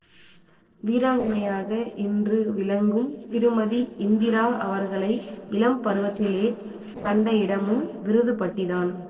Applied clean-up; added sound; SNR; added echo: neural separator model SepFormer DNS4.